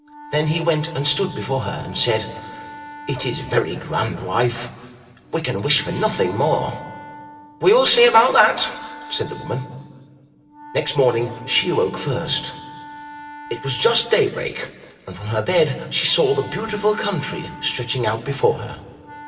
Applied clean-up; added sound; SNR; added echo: none; Wind instrument, woodwind instrument; 18 dB; reverberation time 1.9 s.